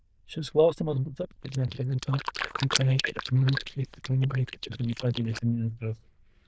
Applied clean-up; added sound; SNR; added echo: neural diffusion model UNIVERSE++.